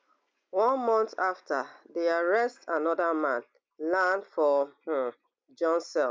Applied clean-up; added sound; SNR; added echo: none; none; none; none.